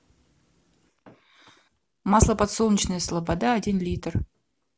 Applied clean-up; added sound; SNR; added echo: none; none; none; none.